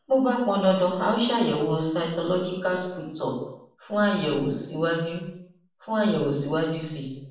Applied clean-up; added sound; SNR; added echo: none; none; none; reverberation time 0.7 s.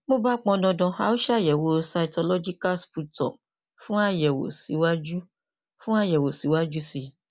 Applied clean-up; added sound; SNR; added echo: none; none; none; none.